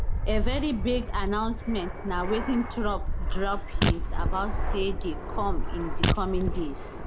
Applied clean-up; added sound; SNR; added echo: none; Fart + Fixed-wing aircraft, airplane; -3 dB; none.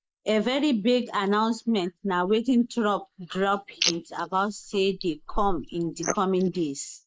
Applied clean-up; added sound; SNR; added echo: neural mask model Resemble Enhance denoiser.